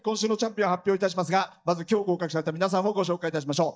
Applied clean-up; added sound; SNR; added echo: neural mask model DeepFilterNet 3.